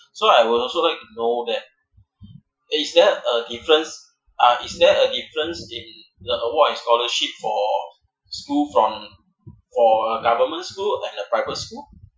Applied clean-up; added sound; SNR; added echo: classical method Wiener filter.